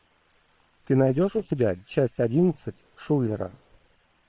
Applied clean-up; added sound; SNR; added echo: neural separator model SepFormer WHAM!.